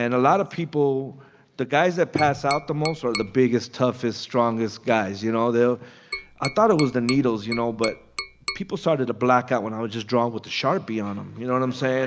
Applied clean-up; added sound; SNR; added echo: none; Tap; 11 dB; none.